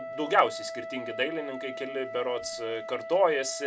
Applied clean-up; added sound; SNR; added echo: none; Wind instrument, woodwind instrument; 9 dB; none.